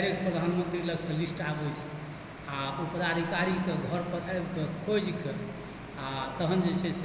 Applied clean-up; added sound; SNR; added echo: none; none; none; none.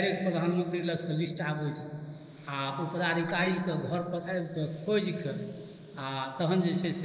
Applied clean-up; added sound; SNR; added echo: neural mask model Resemble Enhance denoiser.